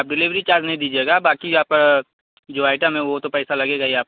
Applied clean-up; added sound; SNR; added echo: none; none; none; none.